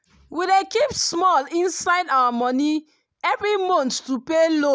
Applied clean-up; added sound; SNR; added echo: none; none; none; none.